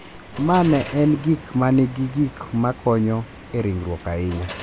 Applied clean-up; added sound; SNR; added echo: none; Car; 17 dB; none.